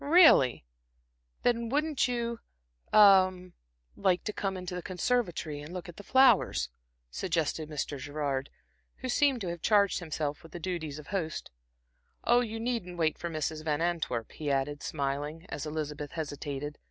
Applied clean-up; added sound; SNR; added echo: none; none; none; none.